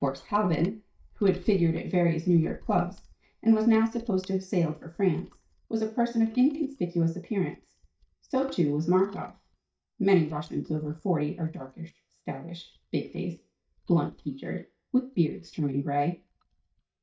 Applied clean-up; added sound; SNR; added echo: neural mask model DeepFilterNet 3.